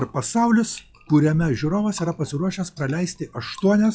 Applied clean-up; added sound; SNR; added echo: classical method log-MMSE.